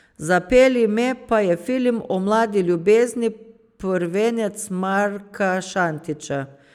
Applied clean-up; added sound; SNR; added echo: none; none; none; none.